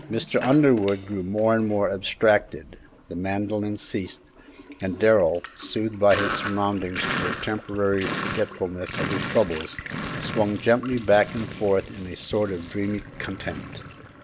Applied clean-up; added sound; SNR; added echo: none; Sink (filling or washing); 10 dB; none.